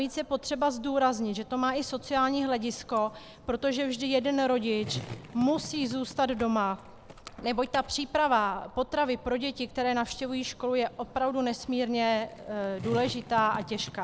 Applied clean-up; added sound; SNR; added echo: none; Skateboard; 17 dB; none.